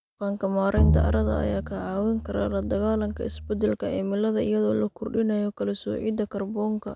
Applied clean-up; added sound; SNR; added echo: none; Bowed string instrument; 1 dB; none.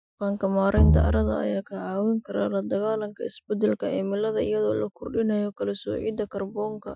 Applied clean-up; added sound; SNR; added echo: classical method Wiener filter.